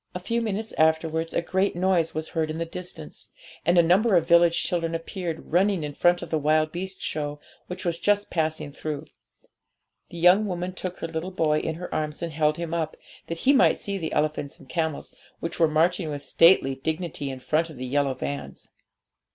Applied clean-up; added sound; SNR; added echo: none; none; none; none.